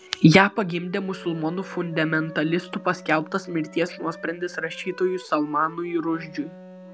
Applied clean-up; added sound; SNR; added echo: none; Wind instrument, woodwind instrument + Wind instrument, woodwind instrument; 19 dB; none.